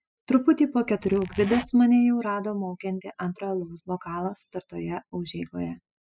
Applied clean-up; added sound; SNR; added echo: classical method spectral subtraction.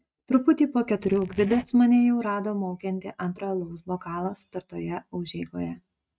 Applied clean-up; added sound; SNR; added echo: neural mask model RNNoise.